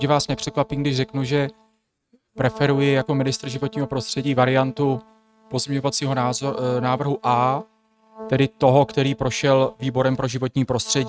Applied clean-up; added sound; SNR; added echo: neural mask model RNNoise.